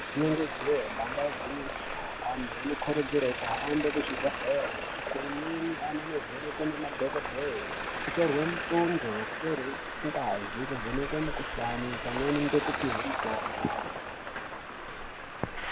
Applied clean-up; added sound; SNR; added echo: none; Traffic noise, roadway noise; 3 dB; none.